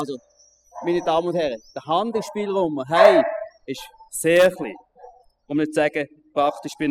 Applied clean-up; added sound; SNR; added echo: classical method spectral subtraction.